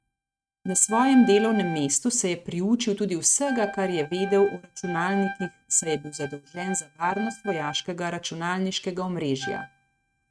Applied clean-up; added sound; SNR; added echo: neural mask model RNNoise.